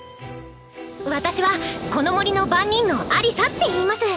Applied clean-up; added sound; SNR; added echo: none; Hiss; 11 dB; none.